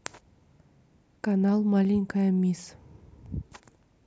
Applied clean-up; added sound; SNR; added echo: none; none; none; none.